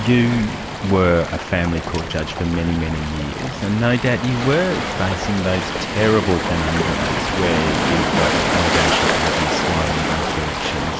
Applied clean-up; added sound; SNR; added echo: none; Waves, surf; 1 dB; none.